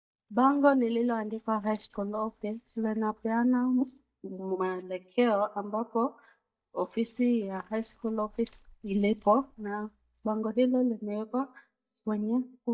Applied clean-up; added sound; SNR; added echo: neural mask model DeepFilterNet 3.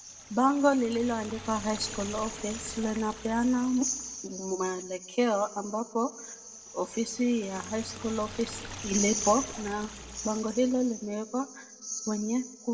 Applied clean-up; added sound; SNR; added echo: none; Liquid; 17 dB; reverberation time 1.1 s.